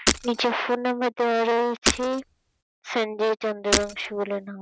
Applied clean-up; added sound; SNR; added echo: none; Shatter; 2 dB; none.